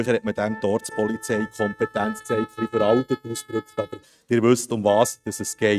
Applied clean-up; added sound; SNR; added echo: neural mask model RNNoise.